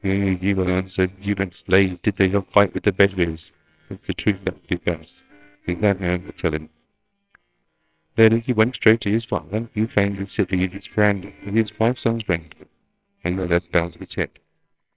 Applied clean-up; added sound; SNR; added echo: neural separator model SepFormer WHAMR!.